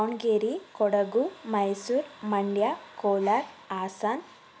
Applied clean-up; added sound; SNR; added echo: none; none; none; none.